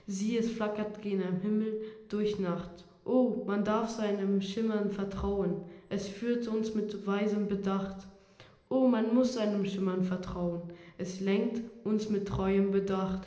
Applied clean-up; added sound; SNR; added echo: none; none; none; reverberation time 0.9 s.